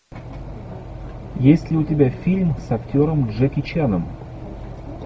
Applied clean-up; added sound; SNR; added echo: none; none; none; none.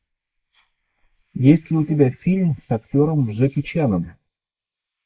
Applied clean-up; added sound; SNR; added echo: neural mask model Resemble Enhance denoiser.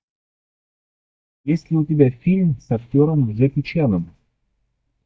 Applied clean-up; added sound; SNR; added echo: neural mask model DeepFilterNet 3.